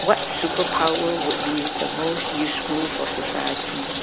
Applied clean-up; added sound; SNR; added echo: none; Bathtub (filling or washing); 1 dB; none.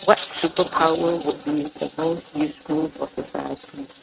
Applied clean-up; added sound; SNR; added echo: neural mask model RNNoise.